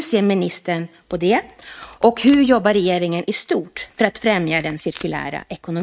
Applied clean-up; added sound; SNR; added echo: neural mask model RNNoise.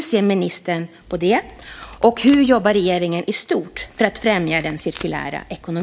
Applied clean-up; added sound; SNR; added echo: none; Packing tape, duct tape; 20 dB; none.